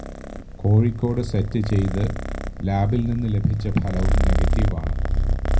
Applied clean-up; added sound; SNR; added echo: none; Purr; 0 dB; reverberation time 0.4 s.